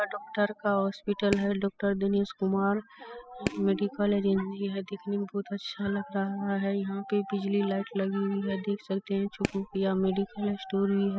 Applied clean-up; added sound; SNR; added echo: classical method spectral subtraction.